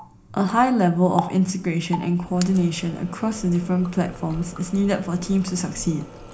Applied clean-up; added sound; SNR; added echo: none; Water tap, faucet; 14 dB; reverberation time 0.4 s.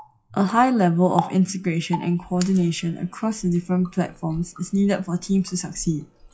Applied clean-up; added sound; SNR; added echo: classical method WPE with log-MMSE.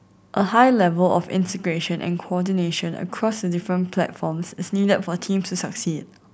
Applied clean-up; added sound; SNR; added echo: none; none; none; none.